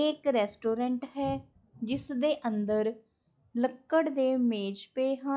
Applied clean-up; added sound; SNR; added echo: classical method log-MMSE.